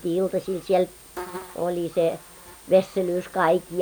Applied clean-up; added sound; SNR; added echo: none; Buzz; 18 dB; none.